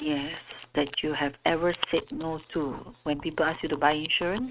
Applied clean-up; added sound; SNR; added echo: neural mask model RNNoise.